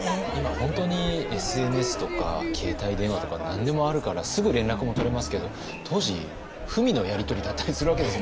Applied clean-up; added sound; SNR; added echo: none; Crowd / Fireworks; 6 dB; none.